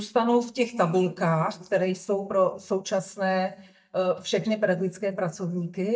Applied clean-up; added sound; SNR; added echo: neural mask model DeepFilterNet 3.